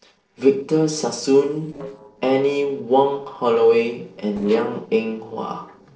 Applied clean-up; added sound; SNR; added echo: neural separator model SepFormer DNS4.